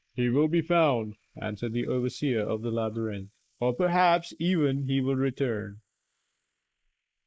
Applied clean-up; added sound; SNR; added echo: neural mask model Resemble Enhance denoiser.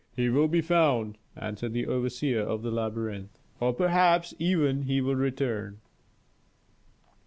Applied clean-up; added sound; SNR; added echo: none; none; none; none.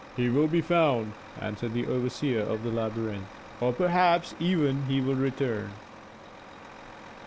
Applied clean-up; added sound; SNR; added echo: none; Truck; 17 dB; none.